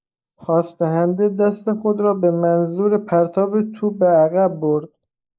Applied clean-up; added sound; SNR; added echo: neural mask model Resemble Enhance denoiser.